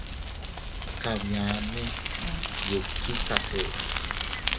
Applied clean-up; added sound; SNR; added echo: none; Bicycle; -4 dB; none.